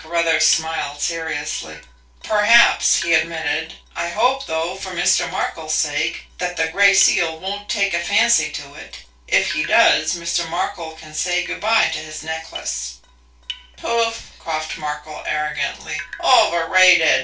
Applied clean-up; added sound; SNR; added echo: none; Drip; 20 dB; reverberation time 0.2 s.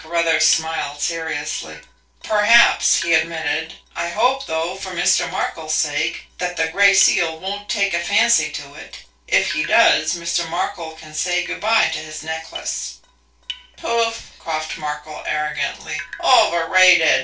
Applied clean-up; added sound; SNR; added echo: neural separator model SepFormer DNS4.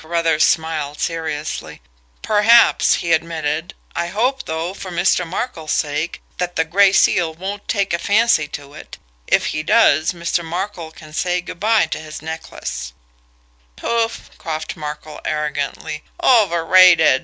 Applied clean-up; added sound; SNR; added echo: none; none; none; none.